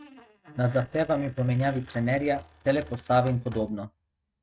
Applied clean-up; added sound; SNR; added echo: neural mask model RNNoise.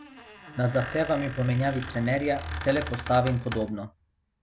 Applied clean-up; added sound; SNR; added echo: none; Squeak; 11 dB; none.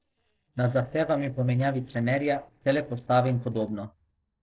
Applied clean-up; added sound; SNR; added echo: neural separator model SepFormer DNS4.